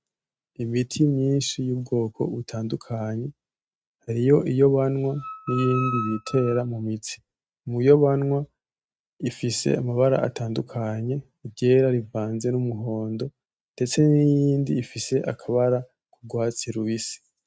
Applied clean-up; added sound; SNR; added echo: neural mask model RNNoise.